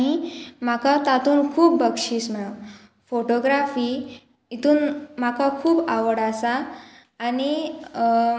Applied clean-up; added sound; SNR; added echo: none; none; none; none.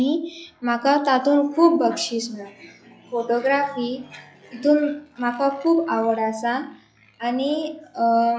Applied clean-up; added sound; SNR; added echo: classical method log-MMSE.